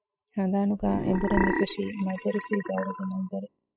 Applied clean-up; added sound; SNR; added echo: classical method spectral subtraction.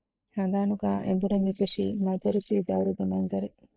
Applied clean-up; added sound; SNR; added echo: neural mask model Resemble Enhance denoiser.